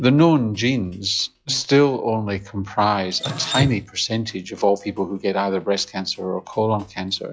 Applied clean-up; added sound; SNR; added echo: classical method log-MMSE.